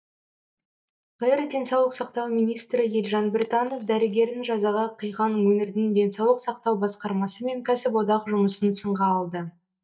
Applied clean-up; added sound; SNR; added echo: neural mask model DeepFilterNet 3.